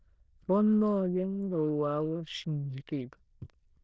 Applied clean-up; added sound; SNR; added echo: neural diffusion model UNIVERSE++.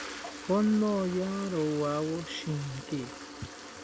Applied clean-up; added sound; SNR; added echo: none; Toilet flush; 12 dB; none.